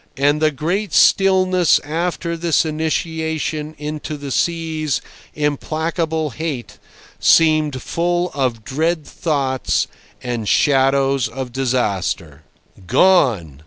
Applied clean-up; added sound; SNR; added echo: none; none; none; none.